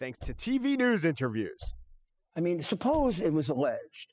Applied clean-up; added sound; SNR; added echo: classical method spectral subtraction.